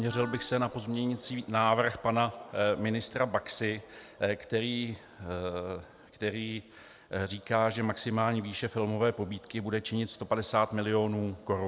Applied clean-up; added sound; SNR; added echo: none; Wind instrument, woodwind instrument; 15 dB; none.